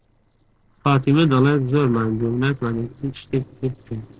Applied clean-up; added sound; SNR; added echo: neural separator model SepFormer DNS4.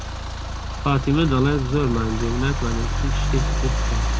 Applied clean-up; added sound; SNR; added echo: none; Idling / Engine starting / Accelerating, revving, vroom / Car; 0 dB; none.